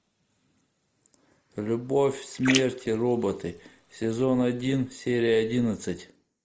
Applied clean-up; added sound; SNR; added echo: neural mask model Resemble Enhance denoiser.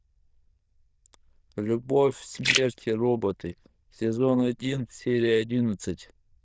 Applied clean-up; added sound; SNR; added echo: neural diffusion model UNIVERSE++.